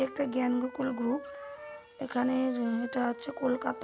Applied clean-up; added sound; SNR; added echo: none; Wind instrument, woodwind instrument; 13 dB; none.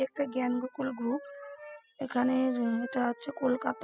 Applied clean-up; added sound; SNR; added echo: classical method spectral subtraction.